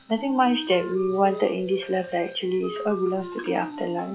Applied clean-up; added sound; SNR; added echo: classical method log-MMSE.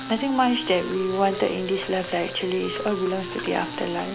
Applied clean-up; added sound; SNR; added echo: none; Wind instrument, woodwind instrument; 11 dB; none.